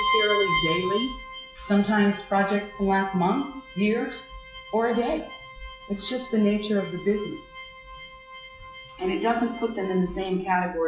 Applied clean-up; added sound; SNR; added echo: classical method log-MMSE.